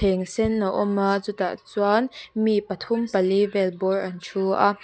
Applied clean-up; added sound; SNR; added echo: none; none; none; none.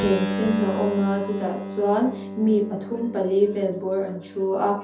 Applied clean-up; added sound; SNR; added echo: none; Keyboard (musical); 7 dB; reverberation time 0.5 s.